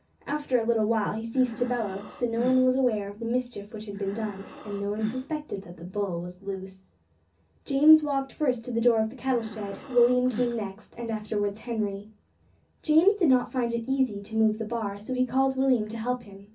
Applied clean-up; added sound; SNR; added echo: none; Breathing; 14 dB; reverberation time 0.3 s.